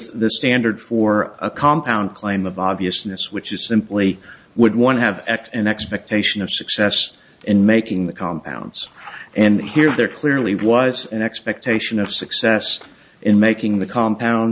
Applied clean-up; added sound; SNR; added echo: none; none; none; none.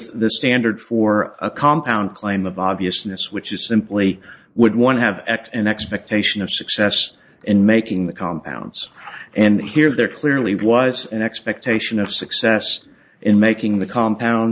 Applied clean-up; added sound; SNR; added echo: neural mask model Resemble Enhance denoiser.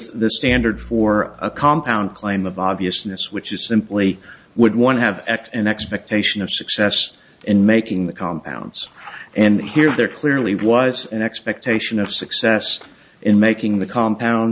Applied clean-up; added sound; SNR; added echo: none; Bowed string instrument; 18 dB; none.